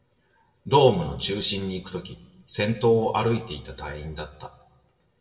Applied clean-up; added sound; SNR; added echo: none; Bowed string instrument; 19 dB; reverberation time 0.7 s.